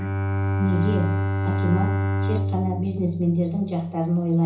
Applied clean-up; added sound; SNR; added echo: none; Bowed string instrument; 0 dB; reverberation time 0.7 s.